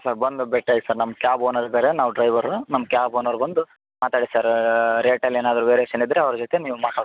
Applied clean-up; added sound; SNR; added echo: none; none; none; none.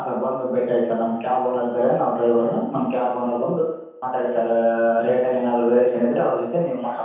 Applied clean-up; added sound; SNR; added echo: none; none; none; reverberation time 0.9 s.